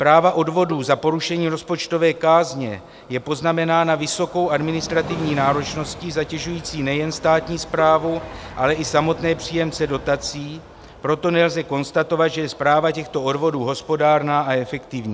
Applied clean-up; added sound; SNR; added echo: none; Bowed string instrument + Train; 18 dB; none.